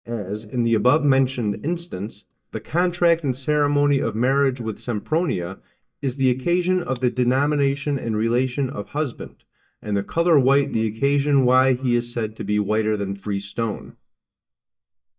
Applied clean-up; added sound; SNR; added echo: neural mask model DeepFilterNet 3.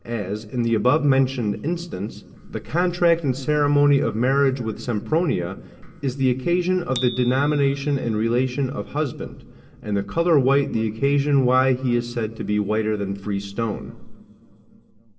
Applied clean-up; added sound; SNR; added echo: none; Bicycle bell; 18 dB; reverberation time 2.2 s.